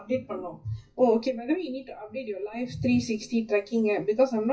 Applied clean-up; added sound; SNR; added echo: classical method WPE with log-MMSE.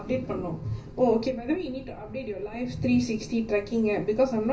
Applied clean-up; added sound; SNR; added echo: none; Boat, Water vehicle; 19 dB; reverberation time 0.4 s.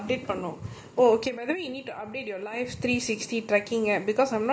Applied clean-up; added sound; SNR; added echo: none; none; none; none.